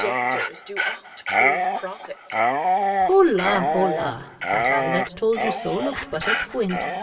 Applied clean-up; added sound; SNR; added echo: none; Dog; -2 dB; reverberation time 2.9 s.